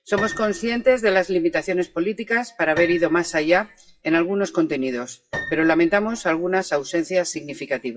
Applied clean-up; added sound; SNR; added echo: classical method WPE with log-MMSE.